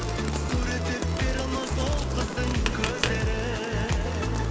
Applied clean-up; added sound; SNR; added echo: none; Rain + Tap; 7 dB; none.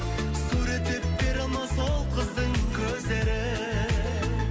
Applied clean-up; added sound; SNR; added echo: none; none; none; none.